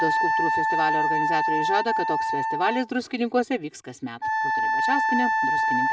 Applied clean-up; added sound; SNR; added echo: none; Wind instrument, woodwind instrument; -4 dB; none.